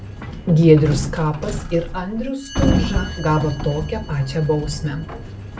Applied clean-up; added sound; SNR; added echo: none; Sliding door; 5 dB; none.